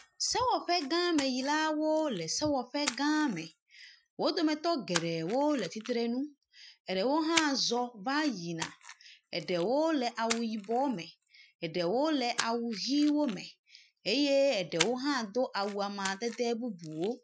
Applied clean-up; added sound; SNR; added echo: classical method Wiener filter.